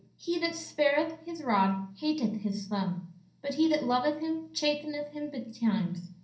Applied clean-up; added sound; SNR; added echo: none; none; none; reverberation time 0.6 s.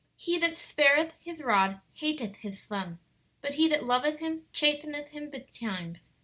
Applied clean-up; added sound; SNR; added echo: none; none; none; none.